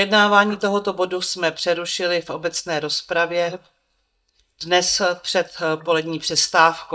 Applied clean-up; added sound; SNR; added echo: neural mask model DeepFilterNet 3.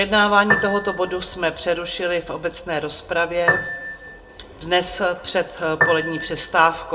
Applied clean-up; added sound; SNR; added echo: none; Piano; 4 dB; reverberation time 0.2 s.